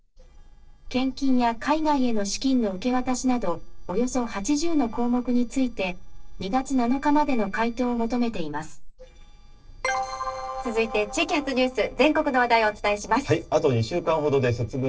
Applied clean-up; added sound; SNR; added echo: neural separator model SepFormer DNS4.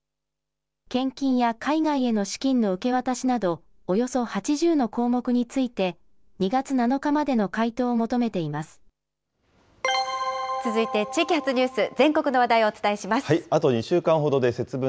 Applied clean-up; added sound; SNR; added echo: none; none; none; none.